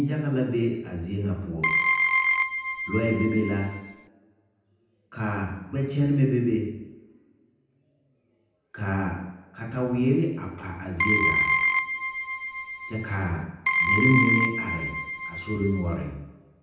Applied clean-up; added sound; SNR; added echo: none; Keyboard (musical); -2 dB; reverberation time 0.9 s.